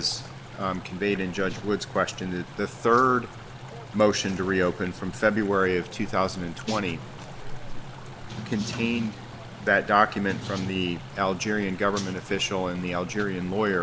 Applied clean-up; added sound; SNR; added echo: none; Chatter / Stream; 18 dB; none.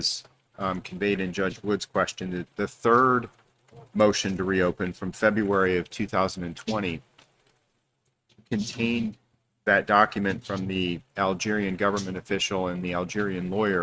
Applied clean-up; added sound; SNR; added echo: neural mask model RNNoise.